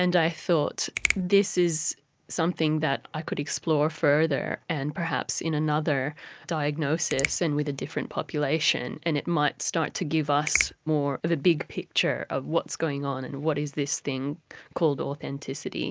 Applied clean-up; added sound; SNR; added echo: neural mask model Resemble Enhance denoiser.